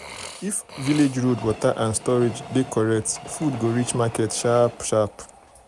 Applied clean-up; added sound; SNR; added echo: none; Burping, eructation + Train; 16 dB; none.